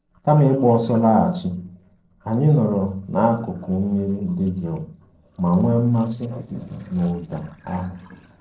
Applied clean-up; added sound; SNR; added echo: neural separator model SepFormer DNS4.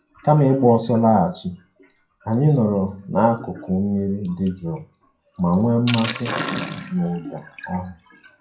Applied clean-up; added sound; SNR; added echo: classical method WPE with log-MMSE.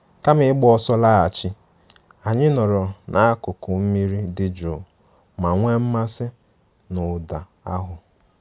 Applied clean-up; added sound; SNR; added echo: none; none; none; none.